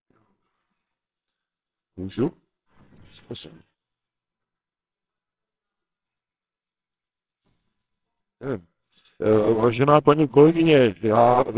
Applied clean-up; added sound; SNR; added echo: neural separator model SepFormer WHAMR!.